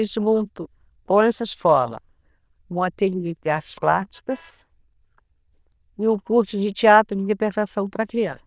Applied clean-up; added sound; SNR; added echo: neural diffusion model UNIVERSE++.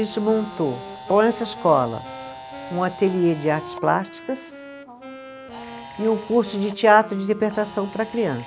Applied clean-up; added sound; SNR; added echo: none; Camera + Wind instrument, woodwind instrument; 15 dB; none.